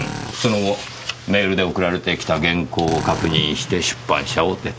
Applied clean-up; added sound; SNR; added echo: none; Drill; 14 dB; none.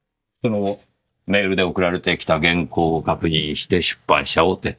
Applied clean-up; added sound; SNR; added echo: neural mask model DeepFilterNet 3.